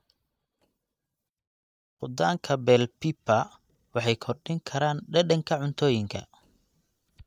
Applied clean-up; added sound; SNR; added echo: neural mask model DeepFilterNet 3.